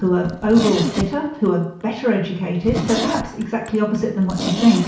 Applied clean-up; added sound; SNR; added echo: none; Zipper (clothing); 8 dB; reverberation time 0.6 s.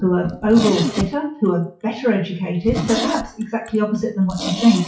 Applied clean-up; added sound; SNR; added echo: classical method WPE with log-MMSE.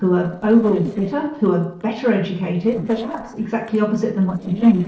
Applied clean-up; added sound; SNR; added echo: neural separator model SepFormer DNS4.